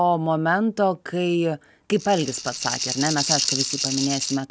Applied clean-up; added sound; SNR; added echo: none; Rattle (instrument); 3 dB; none.